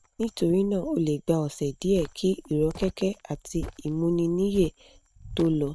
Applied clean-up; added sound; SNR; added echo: neural mask model RNNoise.